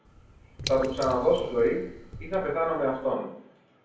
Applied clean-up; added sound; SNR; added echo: none; Drip / Water; 13 dB; reverberation time 0.7 s.